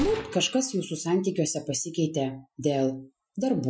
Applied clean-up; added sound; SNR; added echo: classical method Wiener filter.